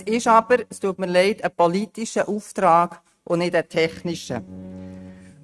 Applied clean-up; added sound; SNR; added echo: neural mask model RNNoise.